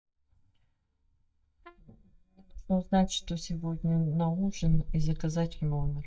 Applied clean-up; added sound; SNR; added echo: neural mask model DeepFilterNet 3.